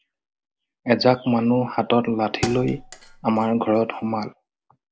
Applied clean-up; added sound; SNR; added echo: none; Thump, thud; 16 dB; none.